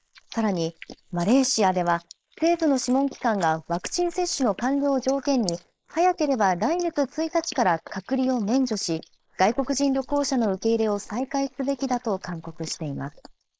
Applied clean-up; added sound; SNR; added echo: neural mask model Resemble Enhance denoiser.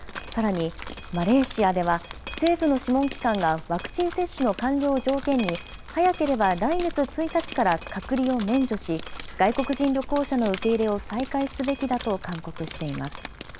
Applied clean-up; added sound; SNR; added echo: none; Drip; 11 dB; none.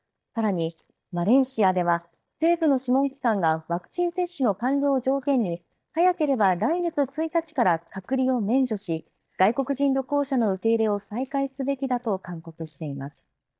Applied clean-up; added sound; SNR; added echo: neural mask model DeepFilterNet 3.